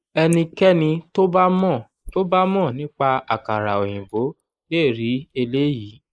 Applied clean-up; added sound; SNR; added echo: neural mask model Resemble Enhance denoiser.